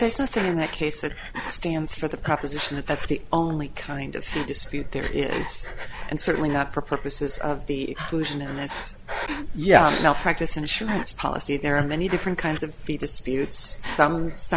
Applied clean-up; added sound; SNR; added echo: none; Breathing; 13 dB; none.